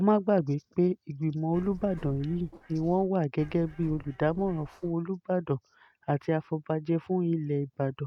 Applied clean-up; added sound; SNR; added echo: neural mask model RNNoise.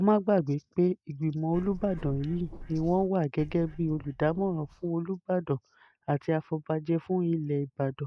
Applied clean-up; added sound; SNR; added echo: neural mask model DeepFilterNet 3.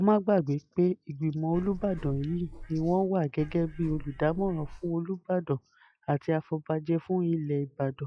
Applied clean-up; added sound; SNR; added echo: classical method log-MMSE.